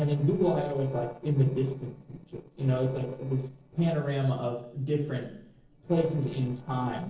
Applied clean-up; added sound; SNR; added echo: neural separator model SepFormer DNS4.